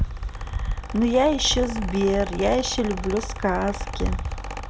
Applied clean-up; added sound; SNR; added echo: none; Mechanical fan; 10 dB; none.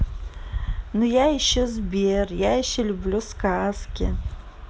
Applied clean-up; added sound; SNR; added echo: none; none; none; none.